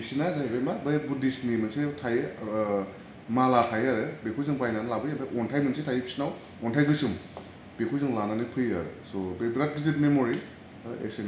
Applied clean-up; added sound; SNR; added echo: none; none; none; none.